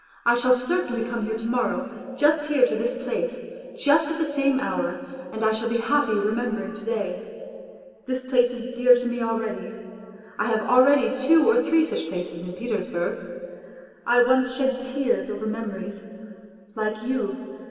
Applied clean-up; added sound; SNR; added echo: none; none; none; reverberation time 2.5 s.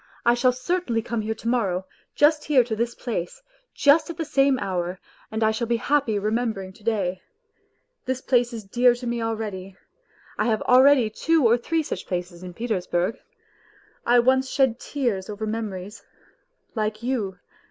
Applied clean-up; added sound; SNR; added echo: none; none; none; none.